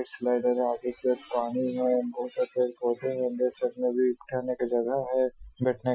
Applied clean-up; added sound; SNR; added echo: classical method Wiener filter.